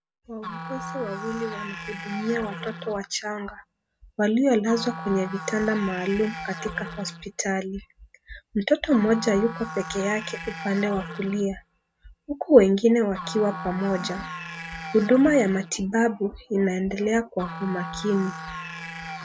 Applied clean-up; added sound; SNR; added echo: none; Musical instrument; 12 dB; none.